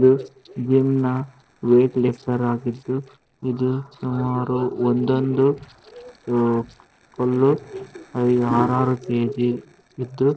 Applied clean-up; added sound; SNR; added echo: neural separator model SepFormer DNS4.